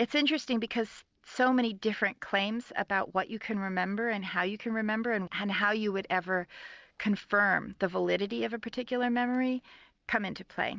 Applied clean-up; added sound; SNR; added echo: none; none; none; none.